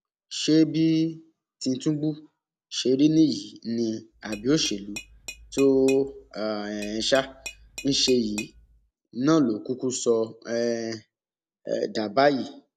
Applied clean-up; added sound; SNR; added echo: none; Tap / Glass; 17 dB; none.